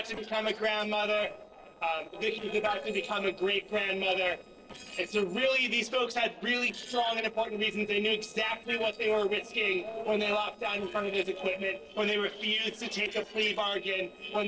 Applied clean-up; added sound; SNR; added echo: neural separator model SepFormer DNS4.